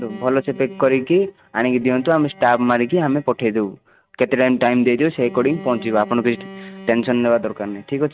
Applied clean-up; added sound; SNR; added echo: neural mask model RNNoise.